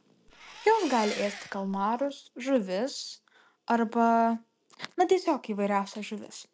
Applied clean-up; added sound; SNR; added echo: none; Engine; 13 dB; none.